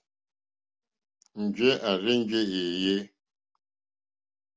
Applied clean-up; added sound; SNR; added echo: none; none; none; none.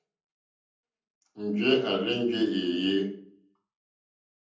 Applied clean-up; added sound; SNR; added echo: none; none; none; reverberation time 0.6 s.